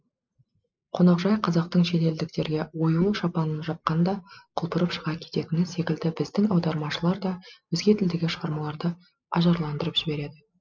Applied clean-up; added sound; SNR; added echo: neural mask model Resemble Enhance denoiser.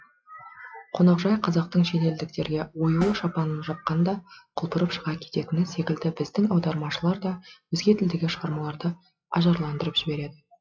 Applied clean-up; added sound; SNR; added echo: classical method log-MMSE.